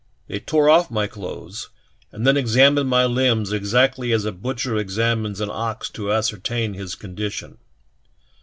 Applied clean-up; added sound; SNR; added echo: none; none; none; none.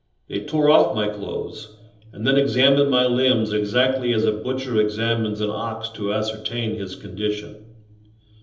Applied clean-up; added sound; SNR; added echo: none; none; none; reverberation time 1.2 s.